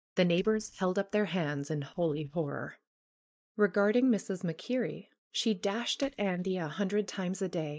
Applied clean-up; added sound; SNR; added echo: neural mask model DeepFilterNet 3.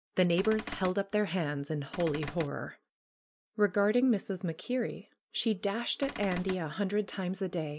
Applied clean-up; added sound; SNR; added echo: none; Cupboard open or close / Door; 10 dB; none.